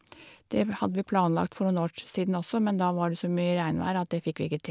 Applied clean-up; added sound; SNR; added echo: none; none; none; none.